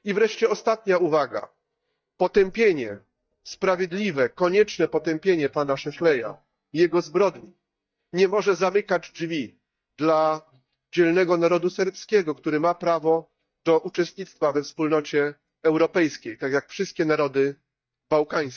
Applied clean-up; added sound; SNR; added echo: neural mask model DeepFilterNet 3.